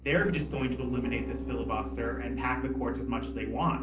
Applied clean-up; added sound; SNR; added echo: neural separator model SepFormer DNS4.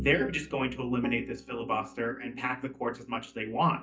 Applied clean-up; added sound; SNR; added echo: neural mask model DeepFilterNet 3.